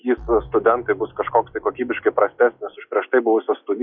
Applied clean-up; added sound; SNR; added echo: classical method log-MMSE.